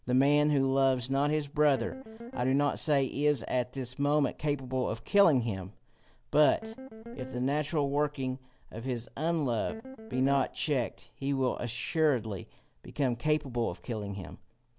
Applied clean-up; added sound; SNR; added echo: none; Guitar; 13 dB; none.